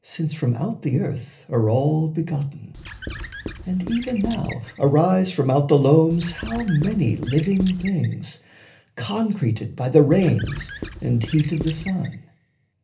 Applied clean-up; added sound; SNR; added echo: none; Squeak / Writing; 13 dB; reverberation time 0.3 s.